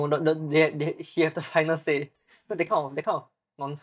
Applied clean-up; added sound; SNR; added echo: neural mask model DeepFilterNet 3.